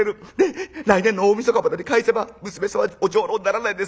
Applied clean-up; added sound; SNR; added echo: none; none; none; none.